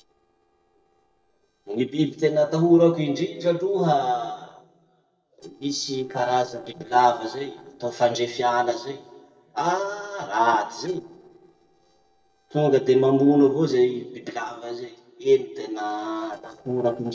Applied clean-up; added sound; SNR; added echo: neural separator model SepFormer DNS4.